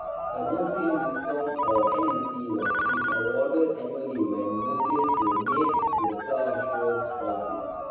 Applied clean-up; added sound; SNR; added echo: none; Ringtone; 0 dB; reverberation time 1.1 s.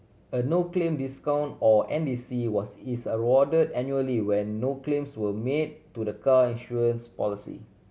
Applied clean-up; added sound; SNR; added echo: none; none; none; none.